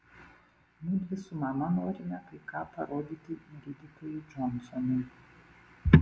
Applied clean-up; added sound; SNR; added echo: none; none; none; none.